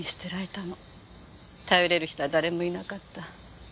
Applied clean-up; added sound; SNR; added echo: none; none; none; none.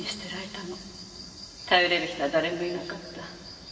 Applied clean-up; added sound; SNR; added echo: none; none; none; reverberation time 2.3 s.